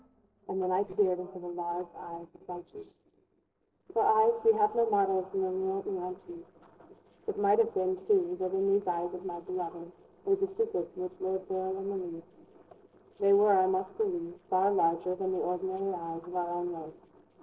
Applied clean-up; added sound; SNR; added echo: neural separator model SepFormer DNS4.